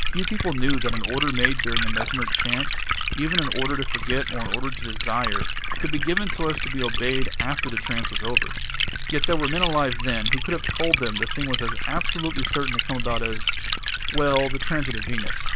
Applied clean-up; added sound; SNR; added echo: none; Liquid; -4 dB; none.